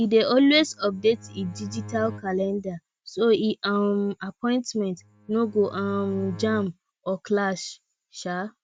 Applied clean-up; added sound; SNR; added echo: none; Bowed string instrument; 15 dB; none.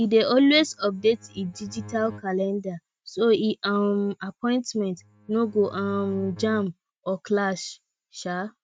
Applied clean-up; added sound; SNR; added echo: neural mask model RNNoise.